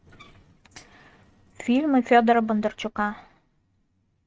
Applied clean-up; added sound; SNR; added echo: neural mask model RNNoise.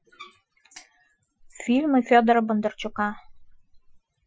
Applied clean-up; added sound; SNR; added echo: classical method Wiener filter.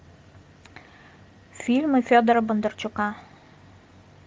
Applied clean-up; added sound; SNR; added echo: none; none; none; none.